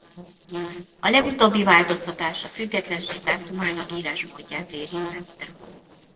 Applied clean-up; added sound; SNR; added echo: neural separator model SepFormer DNS4.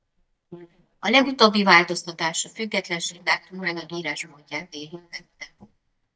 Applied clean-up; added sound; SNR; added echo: neural mask model DeepFilterNet 3.